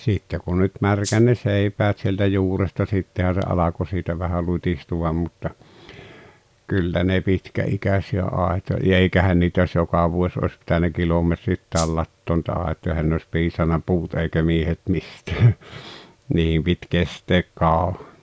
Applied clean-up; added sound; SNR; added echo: none; Rattle (instrument); 12 dB; none.